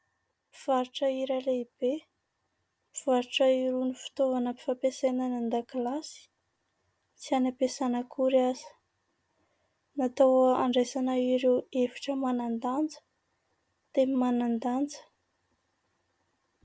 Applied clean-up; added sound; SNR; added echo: none; none; none; none.